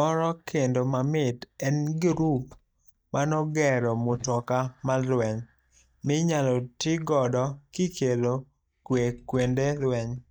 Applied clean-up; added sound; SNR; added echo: neural mask model DeepFilterNet 3.